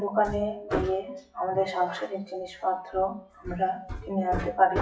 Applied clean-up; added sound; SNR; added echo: classical method WPE with log-MMSE.